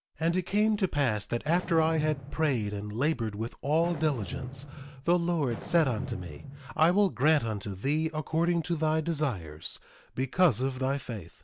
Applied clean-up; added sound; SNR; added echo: none; Fireworks; 11 dB; none.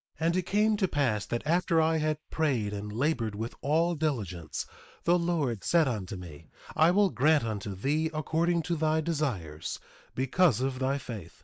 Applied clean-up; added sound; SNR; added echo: neural mask model Resemble Enhance denoiser.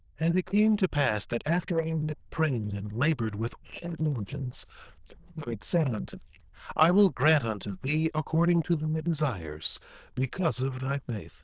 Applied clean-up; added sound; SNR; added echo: neural diffusion model UNIVERSE++.